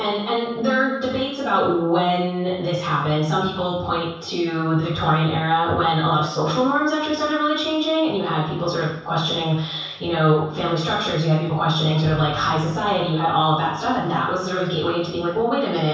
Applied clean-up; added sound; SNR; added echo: none; Bowed string instrument; 19 dB; reverberation time 0.7 s.